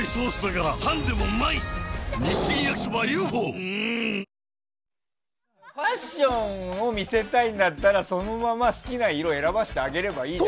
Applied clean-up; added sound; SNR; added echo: none; none; none; none.